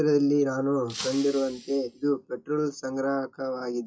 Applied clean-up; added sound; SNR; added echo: classical method WPE with log-MMSE.